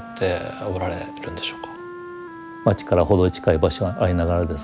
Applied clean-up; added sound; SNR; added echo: none; Wind instrument, woodwind instrument; 14 dB; none.